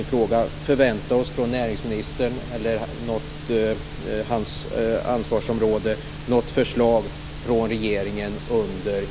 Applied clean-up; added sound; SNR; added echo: none; none; none; none.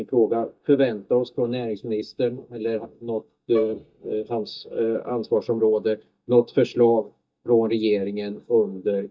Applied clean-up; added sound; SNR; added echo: neural mask model DeepFilterNet 3.